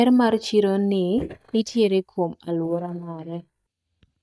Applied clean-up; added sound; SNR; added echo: neural mask model DeepFilterNet 3.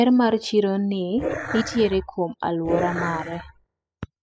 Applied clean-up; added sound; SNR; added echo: classical method spectral subtraction.